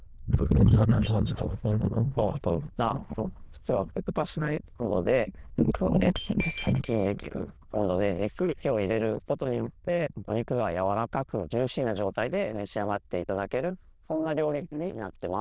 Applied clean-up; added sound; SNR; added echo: neural diffusion model UNIVERSE++.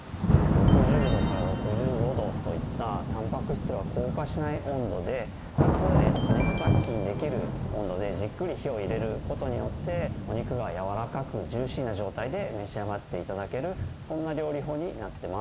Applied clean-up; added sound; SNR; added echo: none; Thunder / Rain; -3 dB; none.